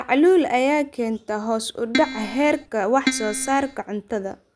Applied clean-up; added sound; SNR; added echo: none; Keyboard (musical); 6 dB; none.